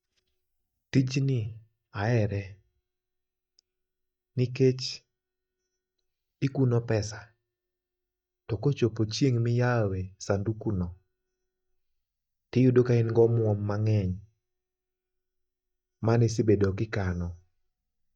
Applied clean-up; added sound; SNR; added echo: neural mask model DeepFilterNet 3.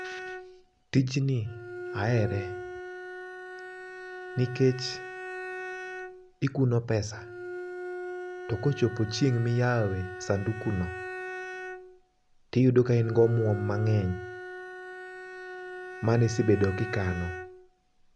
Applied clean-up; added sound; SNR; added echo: none; Bowed string instrument; 11 dB; none.